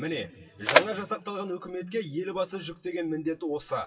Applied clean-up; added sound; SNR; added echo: classical method WPE with log-MMSE.